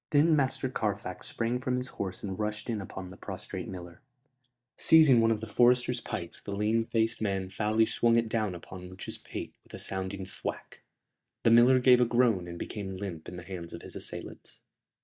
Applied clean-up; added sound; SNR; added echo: neural mask model DeepFilterNet 3.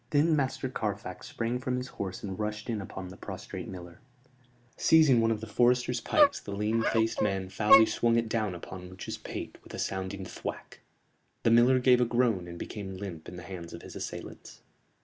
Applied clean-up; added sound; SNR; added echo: none; Dog; 1 dB; none.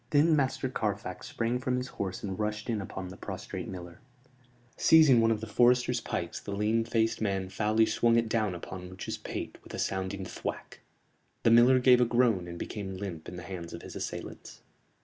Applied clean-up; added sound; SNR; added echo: none; none; none; none.